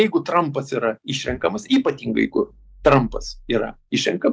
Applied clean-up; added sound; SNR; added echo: neural mask model DeepFilterNet 3.